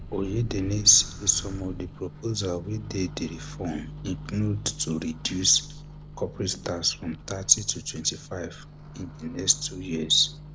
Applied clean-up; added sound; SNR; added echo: none; Microwave oven; 13 dB; none.